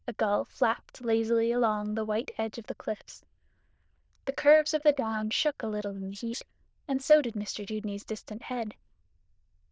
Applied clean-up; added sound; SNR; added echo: neural diffusion model UNIVERSE++.